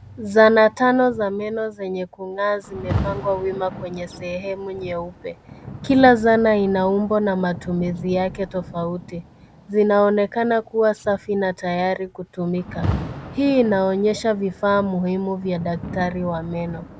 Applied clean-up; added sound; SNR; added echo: none; Rain; 13 dB; none.